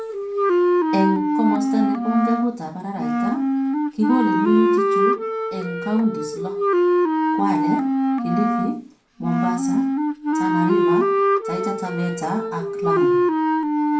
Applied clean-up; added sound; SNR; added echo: none; Wind instrument, woodwind instrument; -5 dB; reverberation time 0.4 s.